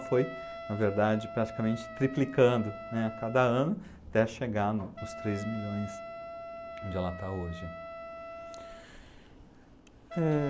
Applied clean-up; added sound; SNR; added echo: none; Wind instrument, woodwind instrument; 12 dB; none.